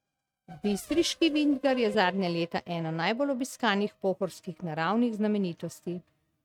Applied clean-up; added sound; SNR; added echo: neural mask model RNNoise.